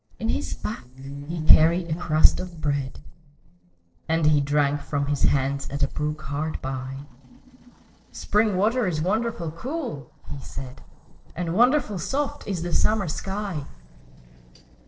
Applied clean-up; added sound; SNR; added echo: neural separator model SepFormer DNS4.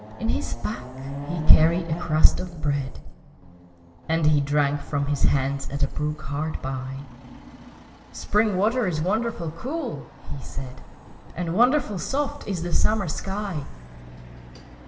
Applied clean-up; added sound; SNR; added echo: none; Chatter / Car passing by / Motorcycle / Traffic noise, roadway noise / Accelerating, revving, vroom; 17 dB; reverberation time 2.2 s.